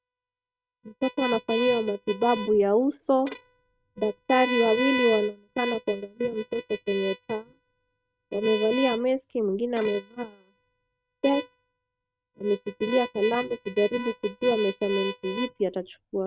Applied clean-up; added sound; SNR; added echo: neural mask model RNNoise.